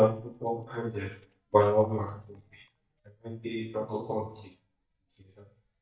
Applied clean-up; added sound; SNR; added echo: neural mask model DeepFilterNet 3.